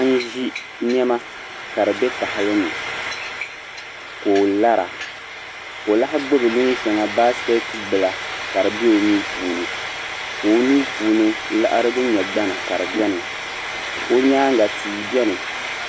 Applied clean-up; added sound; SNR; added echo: none; Frying (food); 8 dB; none.